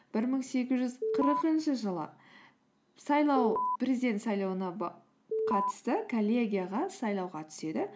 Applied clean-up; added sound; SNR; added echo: none; Alarm; -2 dB; none.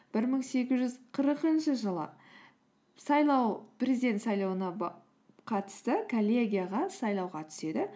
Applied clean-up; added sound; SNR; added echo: none; none; none; none.